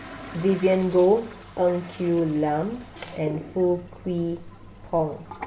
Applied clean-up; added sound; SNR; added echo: none; Toilet flush; 17 dB; none.